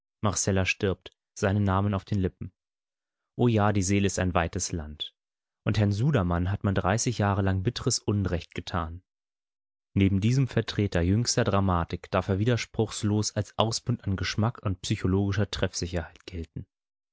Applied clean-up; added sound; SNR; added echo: none; none; none; none.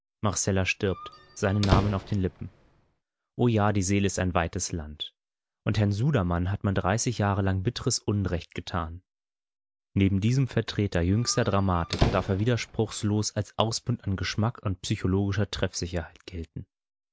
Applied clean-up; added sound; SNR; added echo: none; Squeak; 6 dB; none.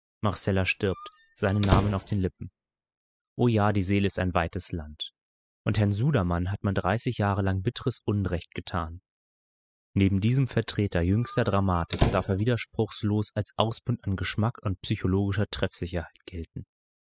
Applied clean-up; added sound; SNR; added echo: classical method spectral subtraction.